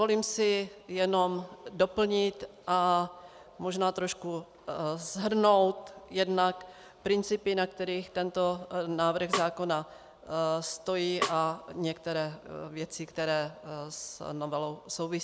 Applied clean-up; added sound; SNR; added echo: none; Snare drum; 8 dB; none.